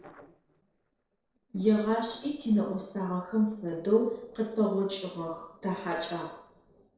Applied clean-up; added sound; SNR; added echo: neural separator model SepFormer DNS4.